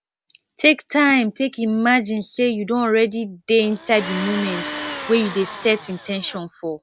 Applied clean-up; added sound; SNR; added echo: none; Tools; 11 dB; none.